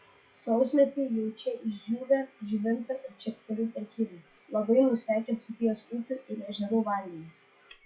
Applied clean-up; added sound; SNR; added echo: classical method log-MMSE.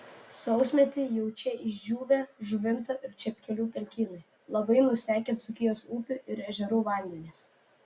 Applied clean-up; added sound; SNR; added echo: none; none; none; none.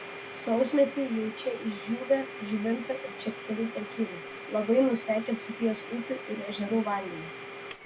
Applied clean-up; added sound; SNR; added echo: none; Domestic sounds, home sounds; 11 dB; none.